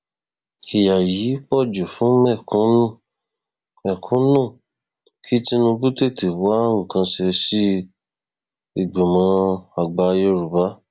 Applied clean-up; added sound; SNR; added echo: none; none; none; none.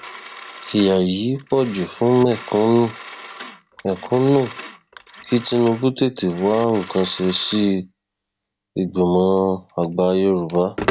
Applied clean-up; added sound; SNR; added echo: none; Telephone; 16 dB; none.